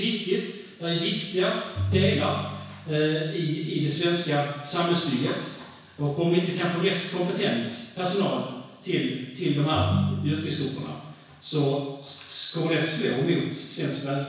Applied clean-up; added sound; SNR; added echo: none; Ringtone; 3 dB; reverberation time 1.1 s.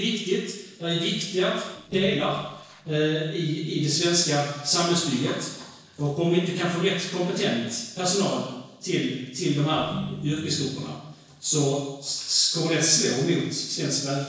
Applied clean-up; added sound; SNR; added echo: neural separator model SepFormer DNS4.